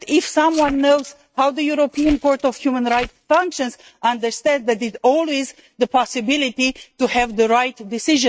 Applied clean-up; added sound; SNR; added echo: neural mask model RNNoise.